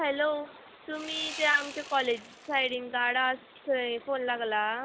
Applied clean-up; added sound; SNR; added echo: none; Sawing; 14 dB; none.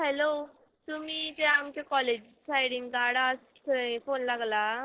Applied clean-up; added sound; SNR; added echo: neural separator model SepFormer DNS4.